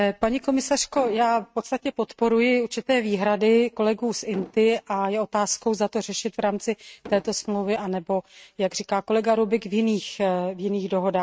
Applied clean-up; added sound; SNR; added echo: neural mask model RNNoise.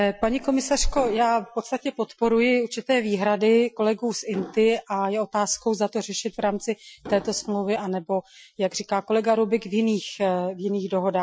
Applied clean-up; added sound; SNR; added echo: classical method Wiener filter.